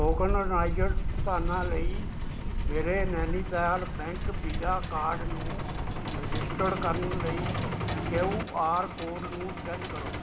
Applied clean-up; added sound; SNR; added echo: none; Truck; -2 dB; none.